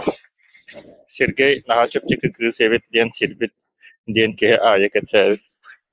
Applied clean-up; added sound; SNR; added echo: neural mask model Resemble Enhance denoiser.